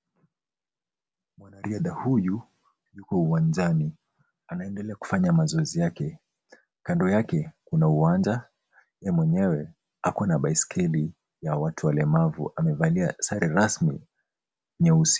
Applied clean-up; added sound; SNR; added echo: none; none; none; none.